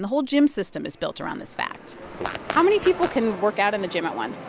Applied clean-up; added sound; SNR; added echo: none; Fart; 10 dB; none.